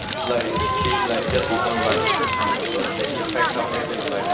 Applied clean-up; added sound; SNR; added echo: none; Crackle; -4 dB; reverberation time 0.9 s.